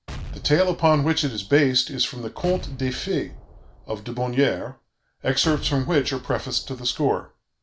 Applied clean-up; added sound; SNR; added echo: none; Explosion; 14 dB; none.